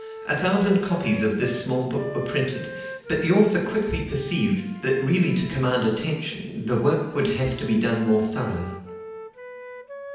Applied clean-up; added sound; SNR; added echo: none; Wind instrument, woodwind instrument; 16 dB; reverberation time 0.9 s.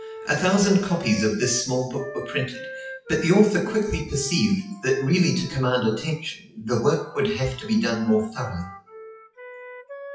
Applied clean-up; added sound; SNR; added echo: classical method WPE with log-MMSE.